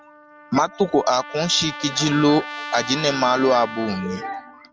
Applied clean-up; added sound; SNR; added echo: none; Trumpet; 13 dB; none.